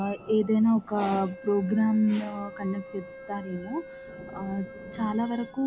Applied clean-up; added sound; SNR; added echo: none; Wind instrument, woodwind instrument + Thunder / Rain; 16 dB; none.